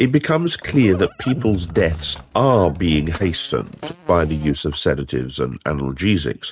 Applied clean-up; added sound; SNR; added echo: neural mask model RNNoise.